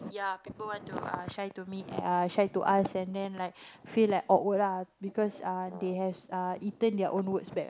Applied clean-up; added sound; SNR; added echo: none; Brass instrument; 20 dB; none.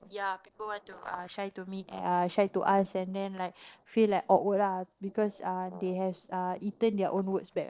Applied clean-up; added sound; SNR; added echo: neural separator model SepFormer DNS4.